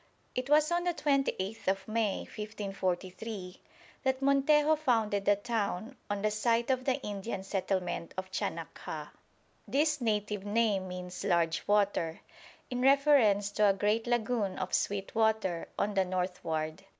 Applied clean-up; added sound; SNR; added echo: none; none; none; none.